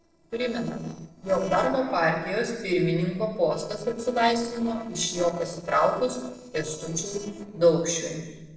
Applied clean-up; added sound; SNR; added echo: neural separator model SepFormer DNS4.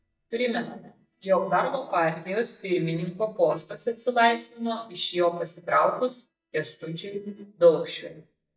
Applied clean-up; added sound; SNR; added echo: neural mask model DeepFilterNet 3.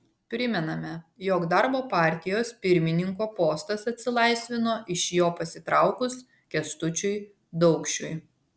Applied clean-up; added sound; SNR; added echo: none; none; none; none.